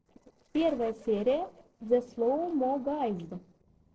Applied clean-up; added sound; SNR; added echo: neural separator model SepFormer DNS4.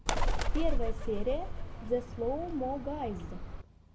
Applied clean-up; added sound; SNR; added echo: none; Bird; -4 dB; none.